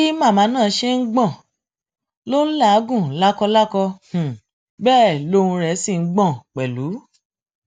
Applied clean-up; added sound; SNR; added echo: none; none; none; none.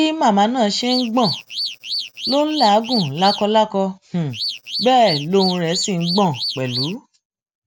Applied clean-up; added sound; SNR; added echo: none; Alarm / Car; 7 dB; none.